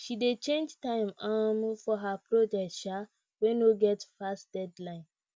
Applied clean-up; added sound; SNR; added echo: none; none; none; none.